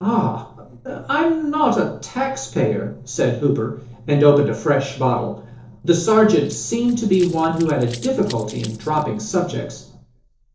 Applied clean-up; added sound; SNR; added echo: neural separator model SepFormer DNS4.